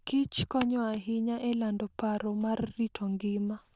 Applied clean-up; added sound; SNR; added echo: neural diffusion model UNIVERSE++.